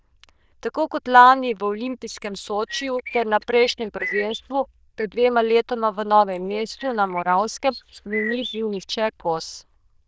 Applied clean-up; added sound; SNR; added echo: neural diffusion model UNIVERSE++.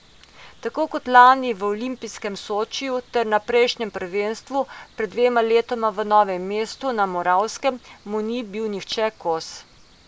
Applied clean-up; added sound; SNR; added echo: none; none; none; none.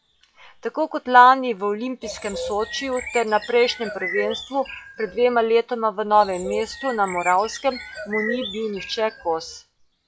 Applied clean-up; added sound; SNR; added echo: classical method log-MMSE.